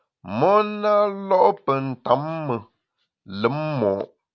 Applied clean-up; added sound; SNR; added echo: none; none; none; none.